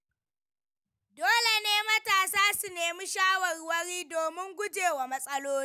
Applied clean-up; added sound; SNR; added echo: none; none; none; none.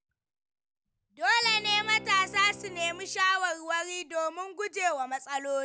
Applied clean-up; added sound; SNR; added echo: none; Bowed string instrument; 18 dB; none.